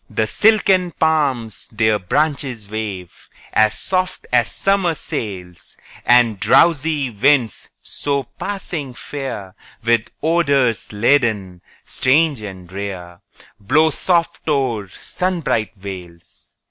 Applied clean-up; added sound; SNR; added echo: none; none; none; none.